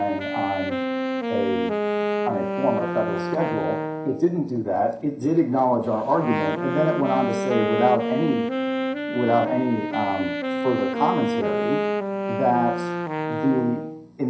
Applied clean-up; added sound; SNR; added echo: none; Wind instrument, woodwind instrument; 2 dB; reverberation time 0.5 s.